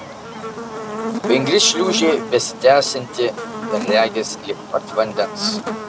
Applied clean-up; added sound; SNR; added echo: none; Buzz; 7 dB; none.